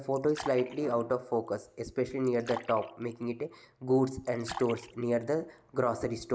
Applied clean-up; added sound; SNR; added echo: none; Fill (with liquid); 17 dB; none.